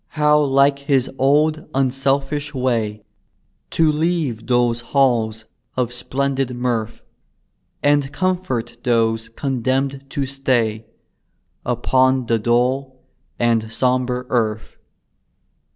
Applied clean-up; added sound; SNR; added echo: none; none; none; none.